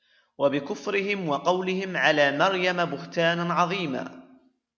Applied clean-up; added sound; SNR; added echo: none; none; none; none.